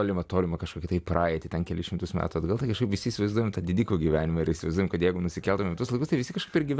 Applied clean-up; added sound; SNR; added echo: none; none; none; none.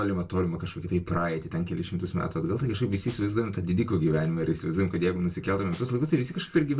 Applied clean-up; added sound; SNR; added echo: none; Snare drum; 19 dB; reverberation time 0.2 s.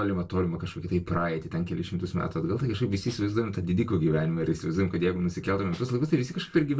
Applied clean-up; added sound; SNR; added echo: neural separator model SepFormer DNS4.